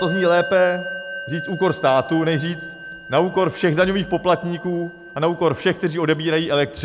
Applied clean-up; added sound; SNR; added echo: none; Musical instrument; 13 dB; none.